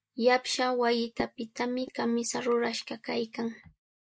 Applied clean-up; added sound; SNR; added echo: neural mask model Resemble Enhance denoiser.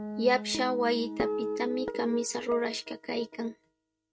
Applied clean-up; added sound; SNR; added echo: neural mask model RNNoise.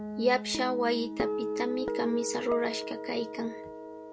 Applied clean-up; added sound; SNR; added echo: none; Guitar; 4 dB; none.